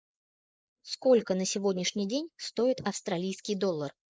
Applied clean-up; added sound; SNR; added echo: neural mask model Resemble Enhance denoiser.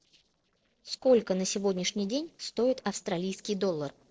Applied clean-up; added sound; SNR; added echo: neural separator model SepFormer DNS4.